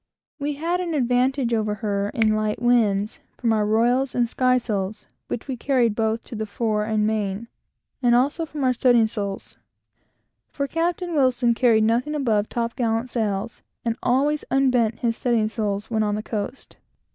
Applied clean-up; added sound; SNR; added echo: neural mask model DeepFilterNet 3.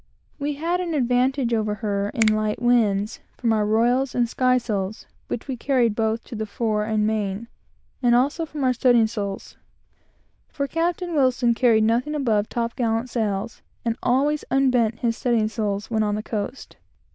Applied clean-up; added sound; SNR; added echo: neural diffusion model UNIVERSE++.